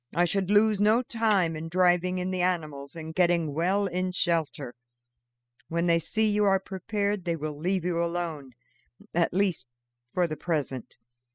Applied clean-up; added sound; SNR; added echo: classical method spectral subtraction.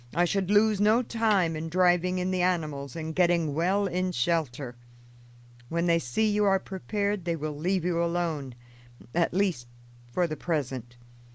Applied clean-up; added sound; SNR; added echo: none; Snare drum; 17 dB; none.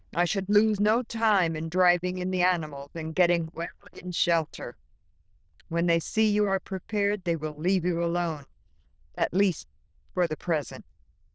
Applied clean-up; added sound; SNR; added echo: neural diffusion model UNIVERSE++.